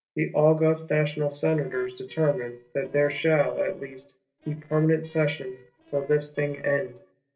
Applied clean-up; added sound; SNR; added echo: neural separator model SepFormer DNS4.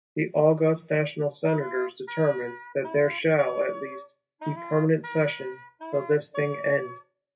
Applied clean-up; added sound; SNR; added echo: classical method WPE with log-MMSE.